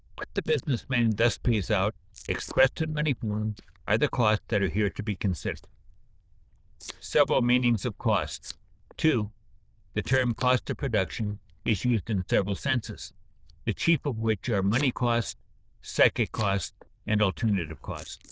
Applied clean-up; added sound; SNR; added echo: neural diffusion model UNIVERSE++.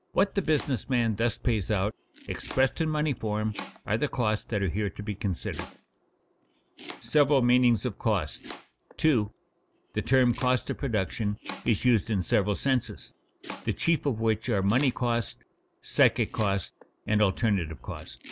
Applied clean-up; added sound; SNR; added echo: none; Domestic sounds, home sounds; 19 dB; none.